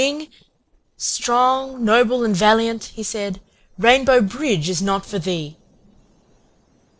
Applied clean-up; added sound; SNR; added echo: neural separator model SepFormer DNS4.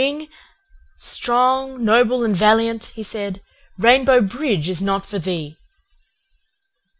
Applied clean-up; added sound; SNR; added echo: none; none; none; none.